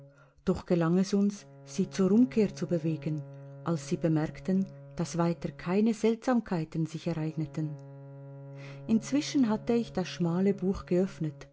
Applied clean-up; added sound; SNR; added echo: none; Bowed string instrument; 18 dB; none.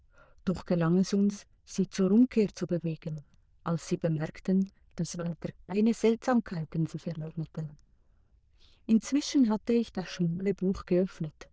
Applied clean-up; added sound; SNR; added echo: neural diffusion model UNIVERSE++.